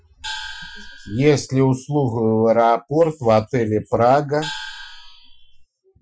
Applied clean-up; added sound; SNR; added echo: classical method Wiener filter.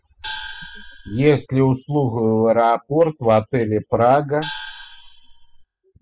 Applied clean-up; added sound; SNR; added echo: classical method spectral subtraction.